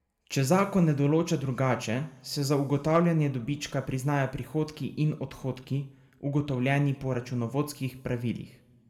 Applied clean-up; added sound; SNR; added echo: none; none; none; reverberation time 1.1 s.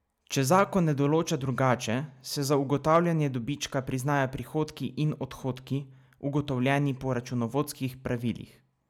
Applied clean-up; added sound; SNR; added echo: none; none; none; none.